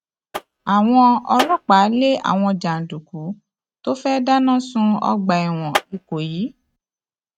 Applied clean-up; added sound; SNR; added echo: neural mask model RNNoise.